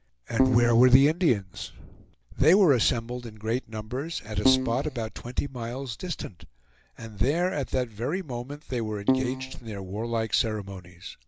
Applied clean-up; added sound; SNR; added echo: none; Keyboard (musical); 0 dB; none.